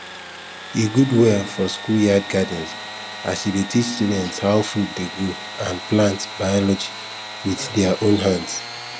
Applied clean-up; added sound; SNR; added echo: none; Sawing / Engine; 12 dB; none.